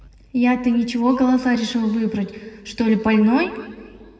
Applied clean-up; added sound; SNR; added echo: none; none; none; reverberation time 2.0 s.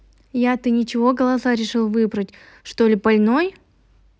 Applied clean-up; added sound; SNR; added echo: none; none; none; none.